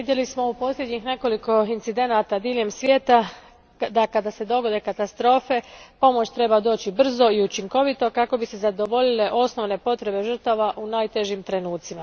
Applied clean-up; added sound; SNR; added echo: none; none; none; none.